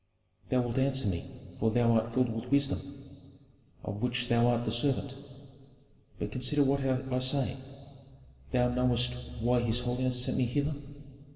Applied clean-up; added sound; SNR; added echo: none; none; none; reverberation time 2.1 s.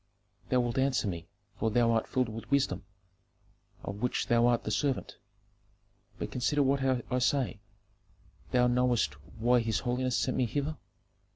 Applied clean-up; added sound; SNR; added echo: none; none; none; none.